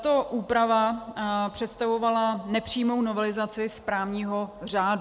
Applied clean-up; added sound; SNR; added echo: none; none; none; none.